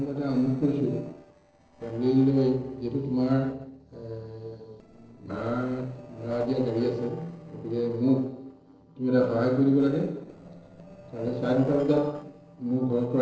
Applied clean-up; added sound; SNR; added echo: neural separator model SepFormer DNS4.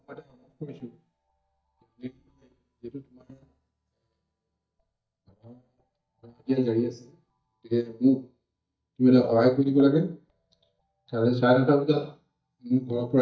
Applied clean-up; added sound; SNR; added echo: neural mask model DeepFilterNet 3.